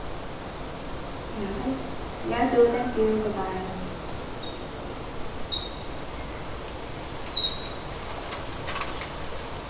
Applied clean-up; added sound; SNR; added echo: none; Bicycle; 2 dB; reverberation time 0.9 s.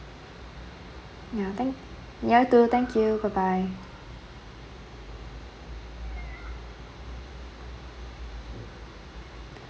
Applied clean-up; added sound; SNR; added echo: none; none; none; none.